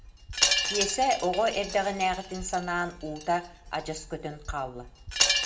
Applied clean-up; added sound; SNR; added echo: none; Wind chime; 1 dB; reverberation time 0.5 s.